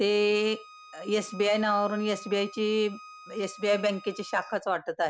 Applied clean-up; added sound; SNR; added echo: none; Bowed string instrument; 19 dB; none.